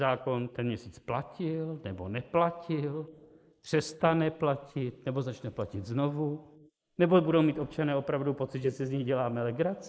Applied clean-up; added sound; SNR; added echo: neural mask model Resemble Enhance denoiser.